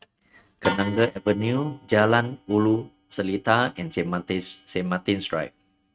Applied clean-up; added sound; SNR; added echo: neural mask model RNNoise.